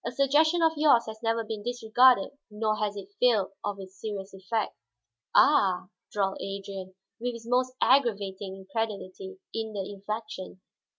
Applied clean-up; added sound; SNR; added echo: none; none; none; none.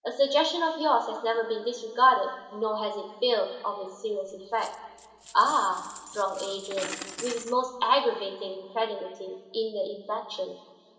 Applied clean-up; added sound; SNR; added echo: none; Coin (dropping); 14 dB; reverberation time 2.9 s.